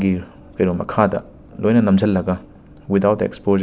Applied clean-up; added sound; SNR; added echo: none; none; none; none.